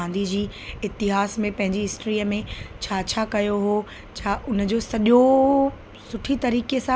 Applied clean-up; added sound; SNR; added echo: none; none; none; none.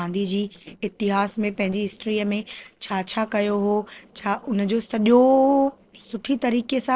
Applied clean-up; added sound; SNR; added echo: neural separator model SepFormer DNS4.